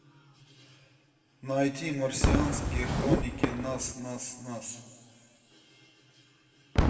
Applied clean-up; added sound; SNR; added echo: none; Whoosh, swoosh, swish / Fireworks; -3 dB; reverberation time 1.6 s.